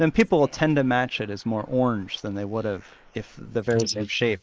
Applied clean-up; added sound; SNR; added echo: neural mask model Resemble Enhance denoiser.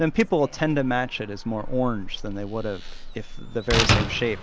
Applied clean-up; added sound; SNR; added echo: none; Slam; 3 dB; none.